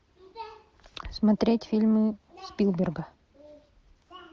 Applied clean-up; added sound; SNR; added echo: none; none; none; none.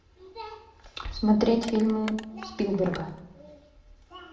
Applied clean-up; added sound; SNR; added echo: none; Crushing; 16 dB; reverberation time 0.7 s.